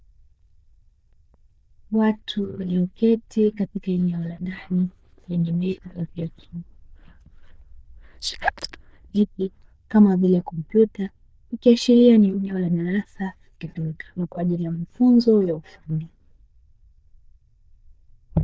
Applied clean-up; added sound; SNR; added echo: neural diffusion model UNIVERSE++.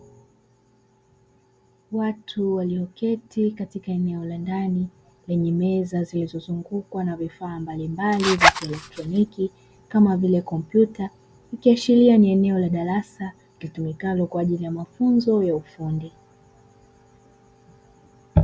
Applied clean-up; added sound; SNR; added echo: none; Zipper (clothing); -1 dB; none.